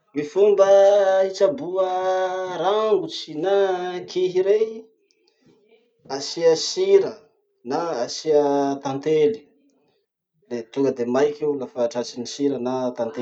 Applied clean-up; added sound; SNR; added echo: none; none; none; none.